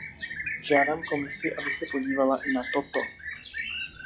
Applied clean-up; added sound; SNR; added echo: classical method log-MMSE.